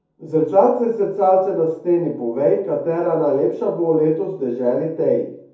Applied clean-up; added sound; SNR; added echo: none; none; none; reverberation time 0.6 s.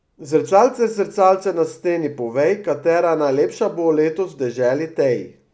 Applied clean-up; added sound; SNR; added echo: none; none; none; none.